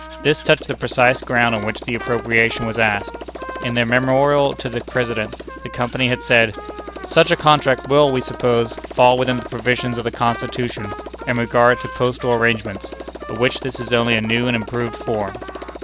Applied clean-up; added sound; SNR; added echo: none; Trumpet + Motorcycle; 13 dB; none.